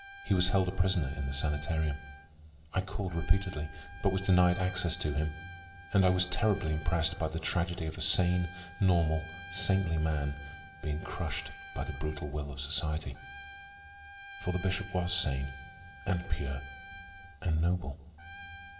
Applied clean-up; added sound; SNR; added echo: none; Trumpet; 18 dB; reverberation time 2.8 s.